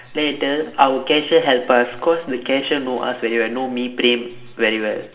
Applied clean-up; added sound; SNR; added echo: none; none; none; reverberation time 0.7 s.